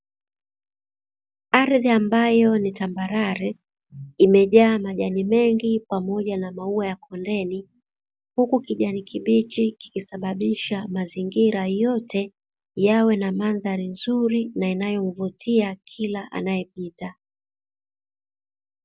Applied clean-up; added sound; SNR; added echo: none; none; none; none.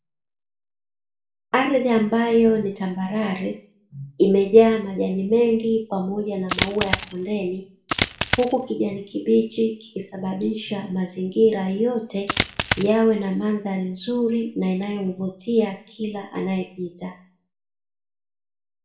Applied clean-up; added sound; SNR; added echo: none; Coin (dropping); 3 dB; reverberation time 0.4 s.